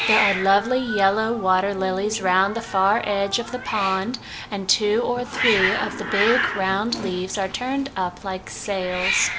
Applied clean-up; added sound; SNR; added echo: none; Hiss; 5 dB; none.